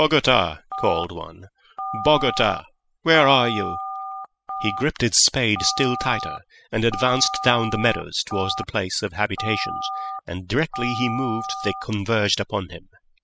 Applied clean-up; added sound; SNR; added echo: classical method spectral subtraction.